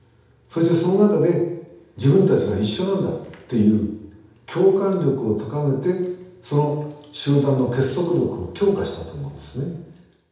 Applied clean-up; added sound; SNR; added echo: none; none; none; reverberation time 0.8 s.